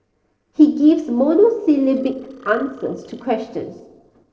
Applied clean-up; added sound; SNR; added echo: neural separator model SepFormer DNS4.